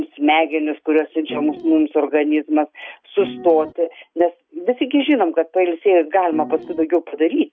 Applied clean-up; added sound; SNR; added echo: neural mask model RNNoise.